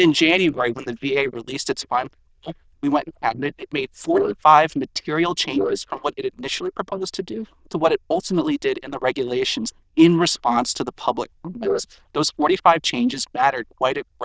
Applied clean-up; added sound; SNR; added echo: neural diffusion model UNIVERSE++.